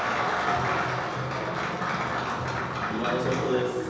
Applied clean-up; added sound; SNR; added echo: none; none; none; reverberation time 1.1 s.